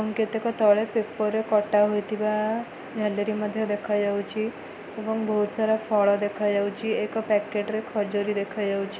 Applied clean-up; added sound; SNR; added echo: none; none; none; none.